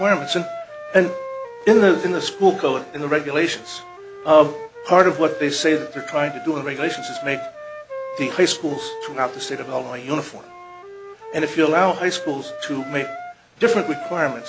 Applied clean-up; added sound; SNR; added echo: none; Wind instrument, woodwind instrument; 13 dB; none.